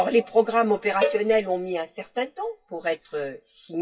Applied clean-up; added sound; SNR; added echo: classical method WPE with log-MMSE.